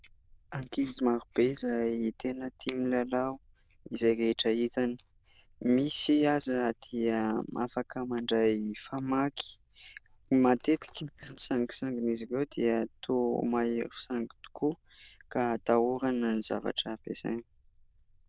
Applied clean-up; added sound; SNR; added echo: neural diffusion model UNIVERSE++.